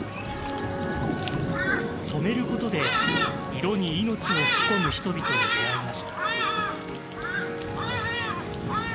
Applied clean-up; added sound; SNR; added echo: none; Thunderstorm; -2 dB; none.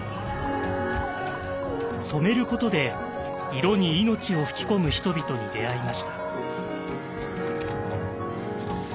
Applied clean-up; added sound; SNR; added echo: none; none; none; none.